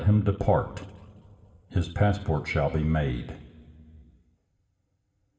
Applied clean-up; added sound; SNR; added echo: none; none; none; reverberation time 2.3 s.